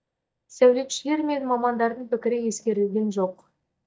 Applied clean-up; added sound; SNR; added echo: neural mask model DeepFilterNet 3.